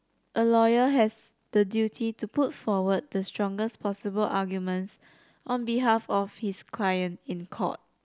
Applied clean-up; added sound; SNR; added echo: none; none; none; none.